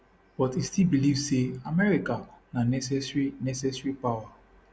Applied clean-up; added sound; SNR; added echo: none; none; none; none.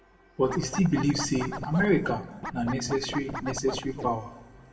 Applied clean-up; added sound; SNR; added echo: none; Scratching (performance technique); 9 dB; reverberation time 1.1 s.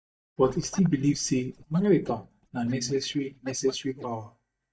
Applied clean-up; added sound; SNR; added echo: neural mask model DeepFilterNet 3.